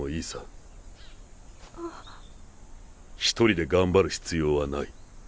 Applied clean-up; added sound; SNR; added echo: none; none; none; none.